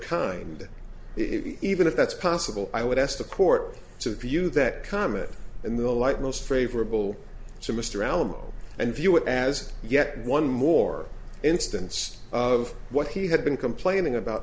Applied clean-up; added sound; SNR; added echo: none; none; none; none.